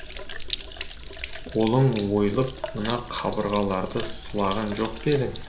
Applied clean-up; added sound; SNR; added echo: none; Sink (filling or washing); 8 dB; none.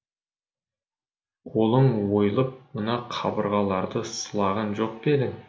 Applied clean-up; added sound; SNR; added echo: none; none; none; none.